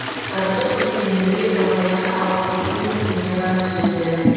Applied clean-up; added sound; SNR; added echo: none; Toilet flush; 4 dB; reverberation time 2.2 s.